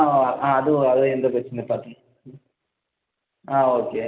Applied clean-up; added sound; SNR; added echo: none; none; none; none.